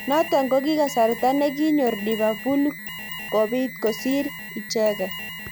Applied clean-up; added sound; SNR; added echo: none; Alarm; 12 dB; none.